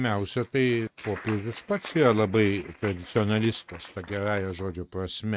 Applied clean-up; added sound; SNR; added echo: neural mask model RNNoise.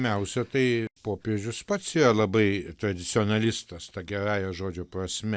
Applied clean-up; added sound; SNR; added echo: none; none; none; none.